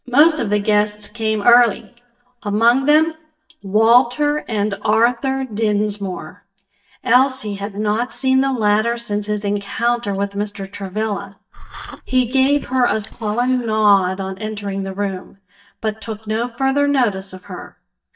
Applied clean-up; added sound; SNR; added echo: neural mask model DeepFilterNet 3.